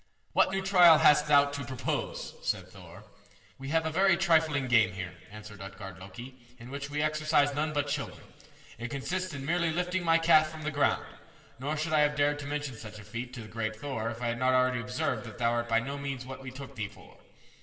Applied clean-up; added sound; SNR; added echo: none; none; none; reverberation time 2.4 s.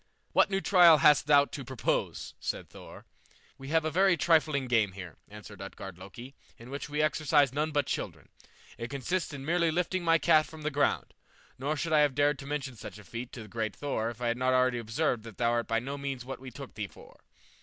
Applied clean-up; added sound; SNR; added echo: none; none; none; none.